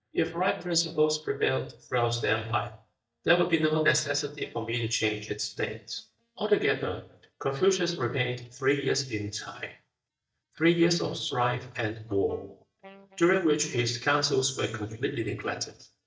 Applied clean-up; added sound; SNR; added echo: neural mask model DeepFilterNet 3.